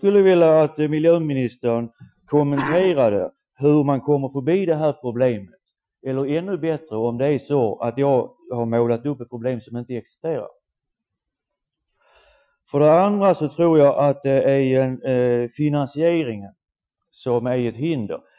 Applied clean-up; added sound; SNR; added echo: classical method Wiener filter.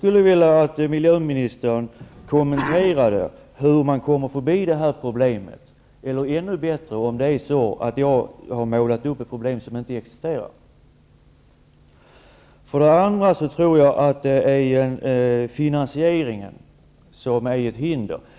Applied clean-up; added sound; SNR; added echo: none; Sneeze; 10 dB; none.